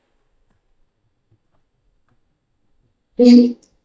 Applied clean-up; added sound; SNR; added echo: neural mask model DeepFilterNet 3.